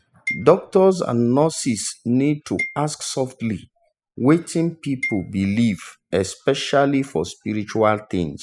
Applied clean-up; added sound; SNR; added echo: classical method spectral subtraction.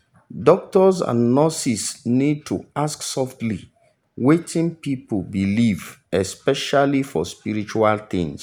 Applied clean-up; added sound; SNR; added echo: none; none; none; none.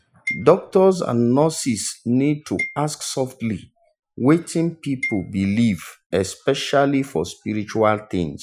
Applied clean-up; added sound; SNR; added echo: classical method Wiener filter.